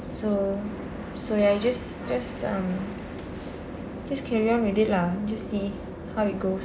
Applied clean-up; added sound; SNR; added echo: none; none; none; none.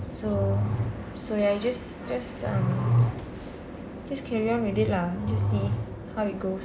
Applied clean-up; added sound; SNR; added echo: none; Growling; 0 dB; none.